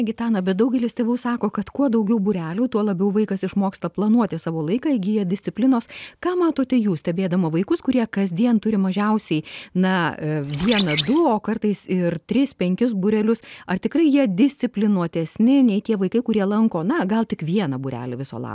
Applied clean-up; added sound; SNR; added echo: none; Bird; 1 dB; none.